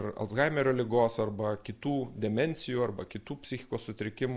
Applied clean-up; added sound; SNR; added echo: none; none; none; none.